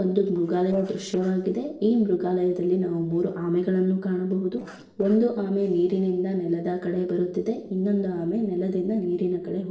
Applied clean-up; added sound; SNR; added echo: neural separator model SepFormer DNS4.